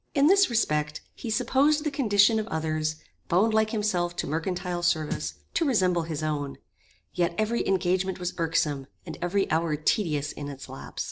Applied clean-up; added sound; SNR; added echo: neural separator model SepFormer DNS4.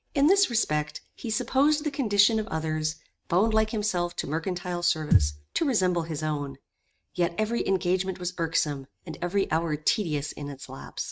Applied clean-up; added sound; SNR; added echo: neural mask model RNNoise.